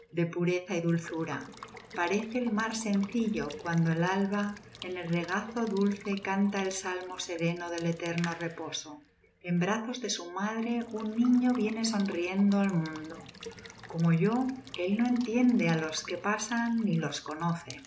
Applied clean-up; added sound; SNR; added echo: none; Water tap, faucet / Water / Liquid; 19 dB; none.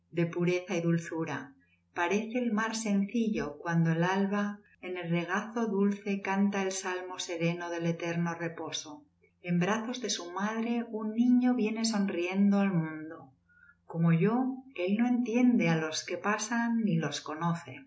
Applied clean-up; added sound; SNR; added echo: none; none; none; none.